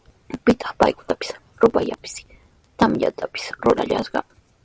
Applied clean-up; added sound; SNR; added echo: none; none; none; none.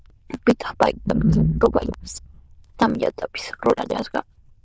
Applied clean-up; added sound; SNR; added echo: neural diffusion model UNIVERSE++.